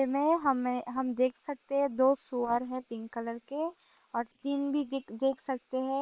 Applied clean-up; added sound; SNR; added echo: neural separator model SepFormer WHAM!.